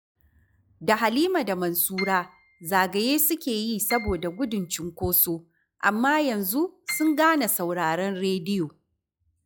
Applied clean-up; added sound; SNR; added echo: classical method log-MMSE.